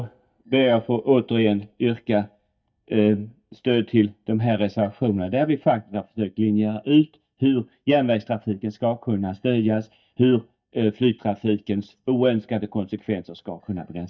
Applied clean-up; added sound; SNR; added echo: neural mask model DeepFilterNet 3.